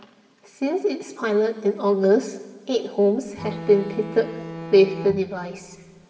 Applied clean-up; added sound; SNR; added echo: none; Bowed string instrument; 13 dB; reverberation time 2.2 s.